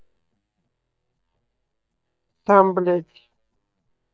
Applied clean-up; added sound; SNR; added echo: neural mask model DeepFilterNet 3.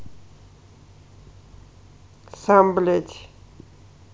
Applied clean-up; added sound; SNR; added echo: none; none; none; none.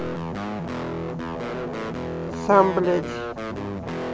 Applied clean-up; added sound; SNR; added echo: none; Guitar; 3 dB; none.